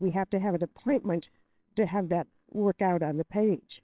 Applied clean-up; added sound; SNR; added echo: neural separator model SepFormer WHAMR!.